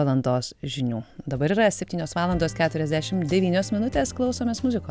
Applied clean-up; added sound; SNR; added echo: none; none; none; none.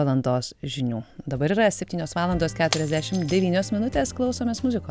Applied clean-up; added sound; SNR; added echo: none; Shatter; 15 dB; none.